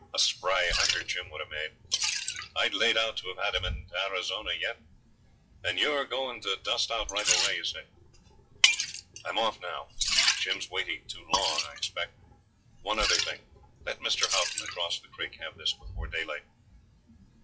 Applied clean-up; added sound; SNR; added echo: classical method WPE with log-MMSE.